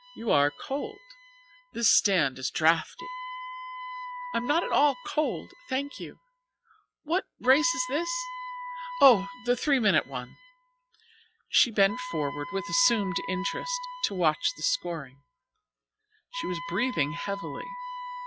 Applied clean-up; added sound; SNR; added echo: classical method log-MMSE.